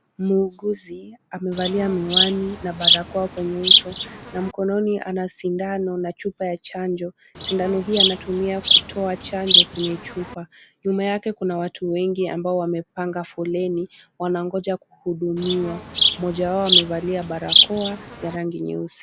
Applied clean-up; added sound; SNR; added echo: none; Insect; -4 dB; none.